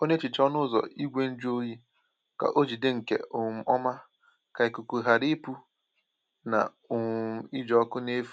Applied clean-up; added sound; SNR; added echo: none; none; none; none.